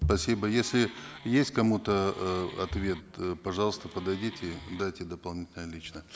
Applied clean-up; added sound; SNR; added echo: none; Wood; 19 dB; none.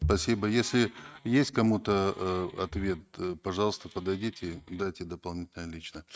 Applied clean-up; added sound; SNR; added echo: neural mask model RNNoise.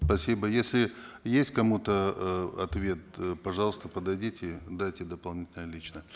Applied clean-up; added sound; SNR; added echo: none; none; none; none.